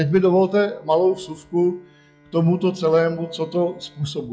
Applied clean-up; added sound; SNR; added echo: classical method log-MMSE.